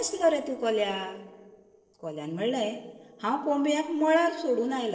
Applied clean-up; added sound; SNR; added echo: neural separator model SepFormer DNS4.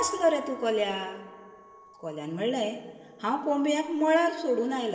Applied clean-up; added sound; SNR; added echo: none; Piano; 17 dB; reverberation time 0.5 s.